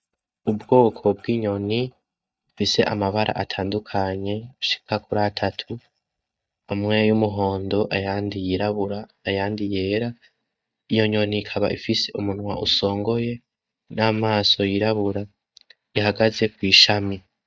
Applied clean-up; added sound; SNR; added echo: neural mask model DeepFilterNet 3.